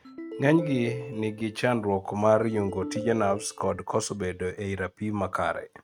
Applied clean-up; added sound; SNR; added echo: neural mask model RNNoise.